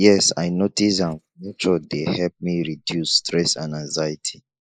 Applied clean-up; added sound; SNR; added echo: neural mask model Resemble Enhance denoiser.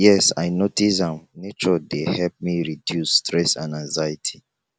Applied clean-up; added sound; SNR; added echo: none; none; none; none.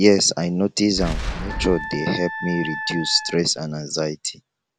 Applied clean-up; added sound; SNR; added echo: none; Wind instrument, woodwind instrument + Boom; 7 dB; none.